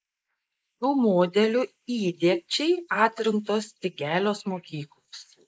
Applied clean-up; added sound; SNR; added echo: neural mask model Resemble Enhance denoiser.